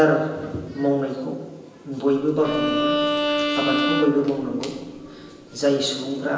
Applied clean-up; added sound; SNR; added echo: none; Bowed string instrument; 1 dB; reverberation time 1.0 s.